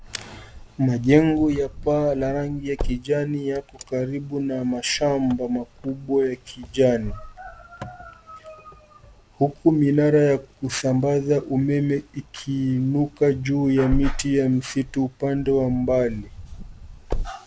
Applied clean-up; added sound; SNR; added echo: none; Wind; 12 dB; none.